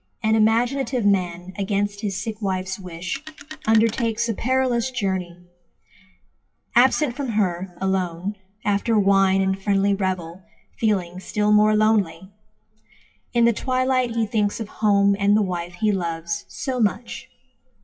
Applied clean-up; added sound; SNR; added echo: classical method WPE with log-MMSE.